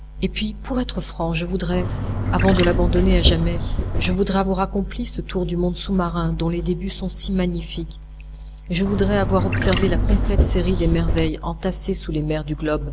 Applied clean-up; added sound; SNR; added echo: none; Trickle, dribble / Chirp, tweet; -2 dB; none.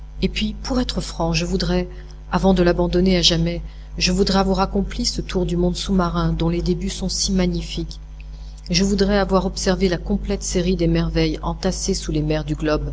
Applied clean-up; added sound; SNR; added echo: none; none; none; none.